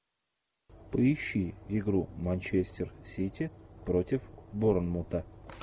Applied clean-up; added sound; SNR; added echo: none; none; none; none.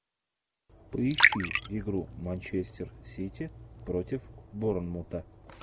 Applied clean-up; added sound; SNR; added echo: none; Liquid; -2 dB; none.